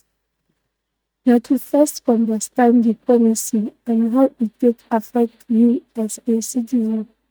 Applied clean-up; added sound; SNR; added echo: neural mask model DeepFilterNet 3.